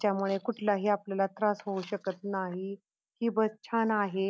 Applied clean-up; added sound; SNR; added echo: none; none; none; none.